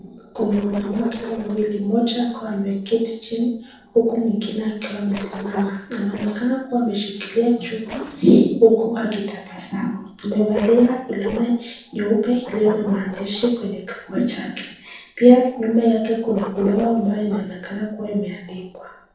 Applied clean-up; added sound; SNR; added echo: neural separator model SepFormer DNS4.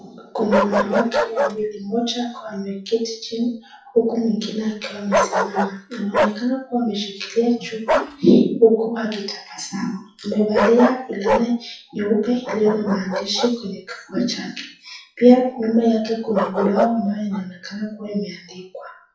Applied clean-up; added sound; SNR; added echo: classical method WPE with log-MMSE.